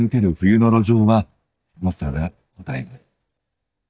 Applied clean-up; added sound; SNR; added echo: neural mask model DeepFilterNet 3.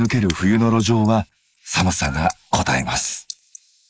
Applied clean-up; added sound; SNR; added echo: neural mask model Resemble Enhance denoiser.